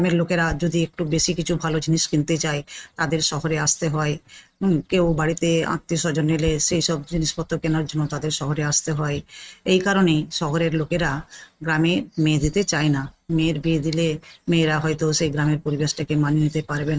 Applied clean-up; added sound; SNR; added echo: neural mask model RNNoise.